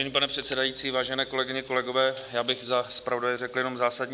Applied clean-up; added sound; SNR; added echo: none; none; none; none.